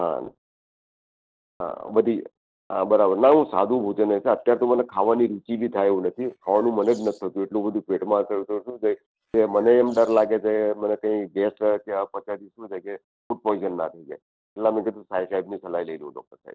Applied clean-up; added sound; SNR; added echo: neural separator model SepFormer DNS4.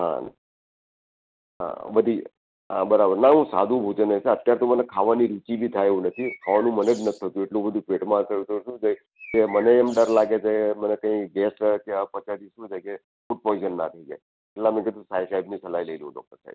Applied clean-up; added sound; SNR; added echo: none; Bird; 19 dB; none.